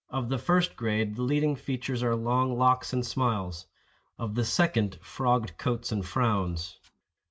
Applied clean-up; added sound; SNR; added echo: none; none; none; none.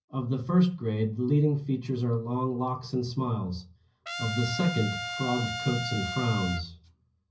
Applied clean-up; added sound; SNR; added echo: none; Trumpet; 7 dB; reverberation time 0.5 s.